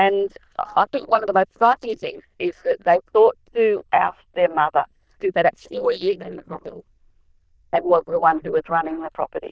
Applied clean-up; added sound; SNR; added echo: neural diffusion model UNIVERSE++.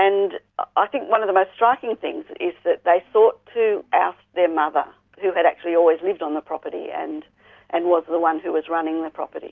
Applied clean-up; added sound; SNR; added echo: none; none; none; none.